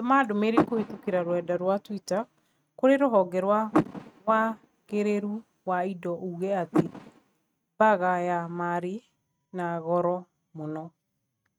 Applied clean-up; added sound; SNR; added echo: neural mask model RNNoise.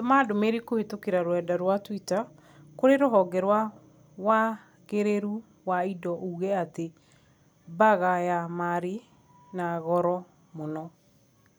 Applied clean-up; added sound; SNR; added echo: none; none; none; none.